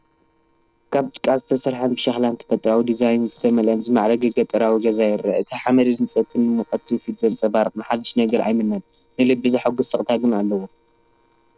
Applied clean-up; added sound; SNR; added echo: neural separator model SepFormer DNS4.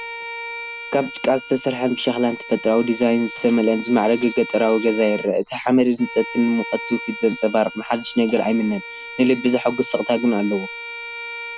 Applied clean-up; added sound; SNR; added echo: none; Bowed string instrument; 13 dB; none.